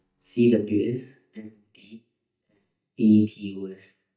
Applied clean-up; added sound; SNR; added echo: neural mask model DeepFilterNet 3.